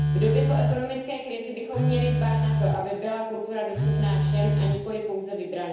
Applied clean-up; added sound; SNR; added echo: none; Telephone; -4 dB; reverberation time 1.0 s.